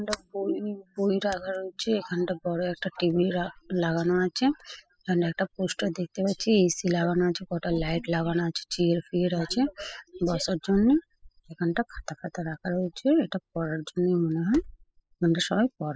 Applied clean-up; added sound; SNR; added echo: classical method spectral subtraction.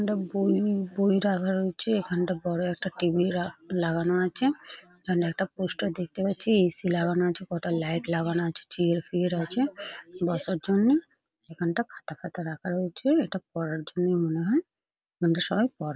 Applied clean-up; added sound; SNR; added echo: none; none; none; none.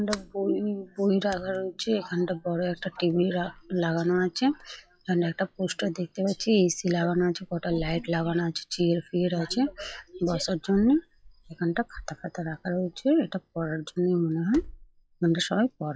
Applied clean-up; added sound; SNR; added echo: classical method log-MMSE.